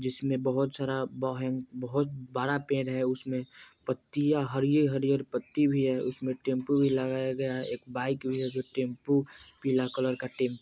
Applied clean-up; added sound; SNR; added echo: none; none; none; none.